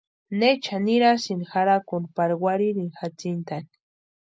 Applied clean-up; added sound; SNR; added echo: none; none; none; none.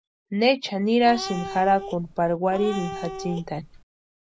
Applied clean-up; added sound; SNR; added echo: none; Cat; 11 dB; none.